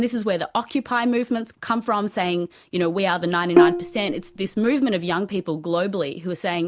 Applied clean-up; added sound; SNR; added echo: none; Bowed string instrument; -3 dB; none.